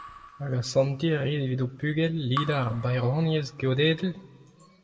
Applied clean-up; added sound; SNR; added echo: none; Raindrop / Drip; 16 dB; reverberation time 0.5 s.